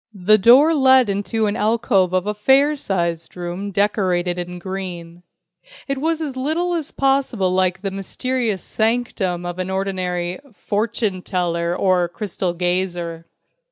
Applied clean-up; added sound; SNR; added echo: none; none; none; none.